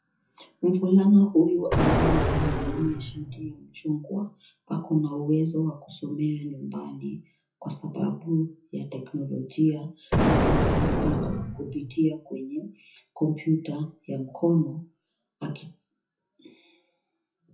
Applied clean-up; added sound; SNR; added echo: classical method WPE with log-MMSE.